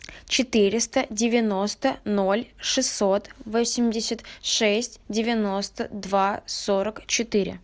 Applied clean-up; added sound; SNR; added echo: none; none; none; none.